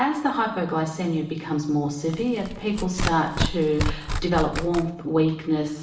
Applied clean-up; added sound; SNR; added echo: none; Tearing; 4 dB; reverberation time 0.9 s.